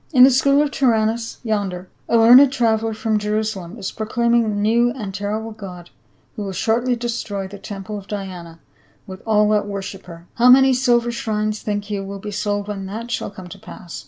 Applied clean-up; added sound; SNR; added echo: none; none; none; none.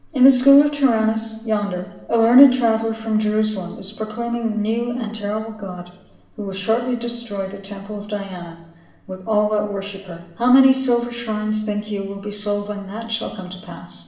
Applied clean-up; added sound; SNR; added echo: none; none; none; reverberation time 0.8 s.